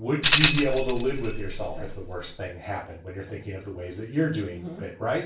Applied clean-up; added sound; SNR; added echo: none; Tambourine; -3 dB; reverberation time 0.3 s.